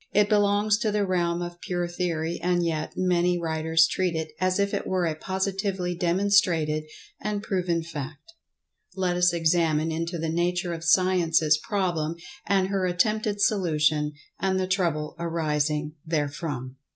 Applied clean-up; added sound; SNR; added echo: none; none; none; none.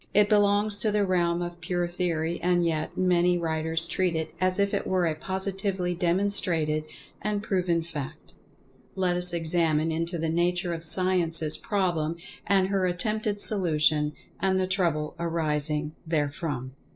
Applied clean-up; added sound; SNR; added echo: neural separator model SepFormer DNS4.